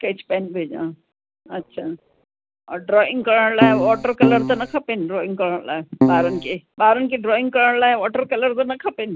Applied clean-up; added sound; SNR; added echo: none; Keyboard (musical); -2 dB; none.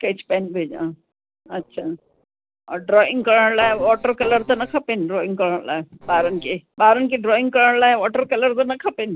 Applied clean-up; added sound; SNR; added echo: neural separator model SepFormer DNS4.